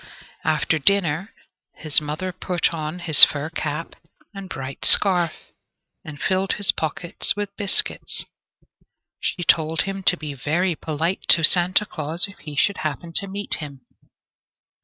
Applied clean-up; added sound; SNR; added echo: neural mask model RNNoise.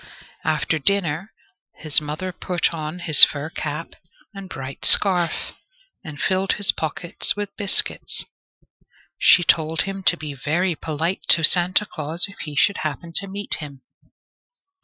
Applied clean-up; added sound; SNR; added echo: classical method Wiener filter.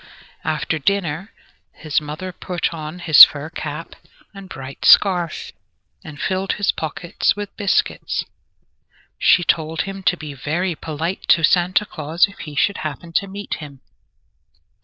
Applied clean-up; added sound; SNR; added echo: neural diffusion model UNIVERSE++.